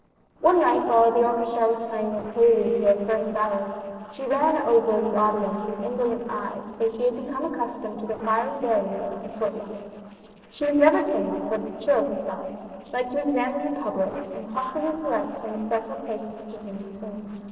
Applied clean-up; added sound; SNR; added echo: neural separator model SepFormer DNS4.